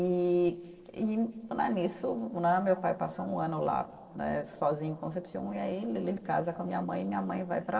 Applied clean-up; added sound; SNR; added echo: neural separator model SepFormer DNS4.